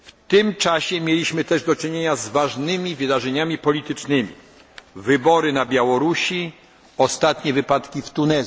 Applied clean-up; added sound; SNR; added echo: none; none; none; none.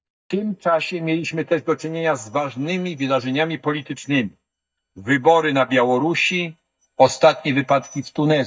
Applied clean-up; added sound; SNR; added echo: neural mask model DeepFilterNet 3.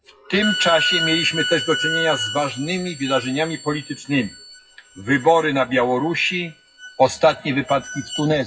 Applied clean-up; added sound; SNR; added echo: classical method WPE with log-MMSE.